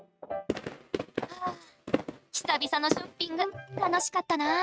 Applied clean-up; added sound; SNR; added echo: neural mask model RNNoise.